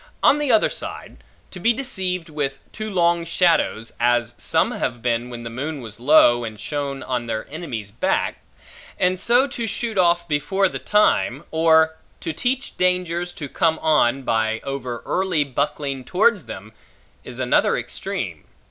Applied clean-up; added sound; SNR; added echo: none; none; none; none.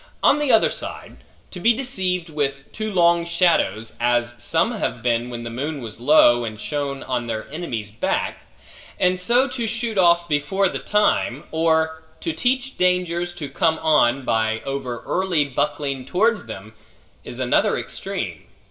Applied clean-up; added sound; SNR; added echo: none; none; none; reverberation time 0.7 s.